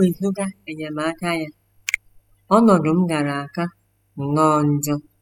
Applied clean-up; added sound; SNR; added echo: classical method spectral subtraction.